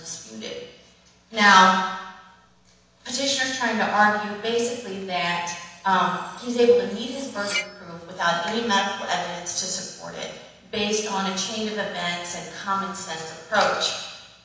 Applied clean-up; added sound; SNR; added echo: none; Cutlery, silverware; 14 dB; reverberation time 1.1 s.